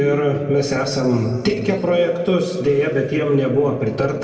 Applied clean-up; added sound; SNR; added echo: none; none; none; reverberation time 2.1 s.